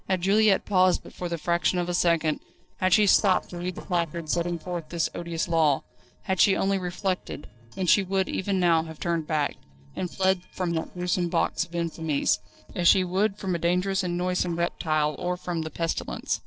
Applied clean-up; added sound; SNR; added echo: neural separator model SepFormer DNS4.